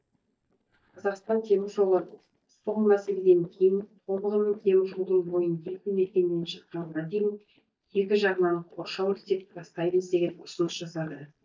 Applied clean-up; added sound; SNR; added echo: neural mask model DeepFilterNet 3.